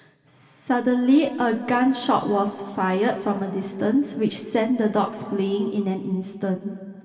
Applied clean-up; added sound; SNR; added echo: none; none; none; reverberation time 2.4 s.